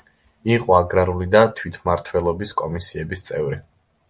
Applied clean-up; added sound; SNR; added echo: none; none; none; none.